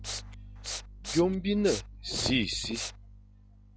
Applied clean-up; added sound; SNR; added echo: none; Respiratory sounds; 9 dB; none.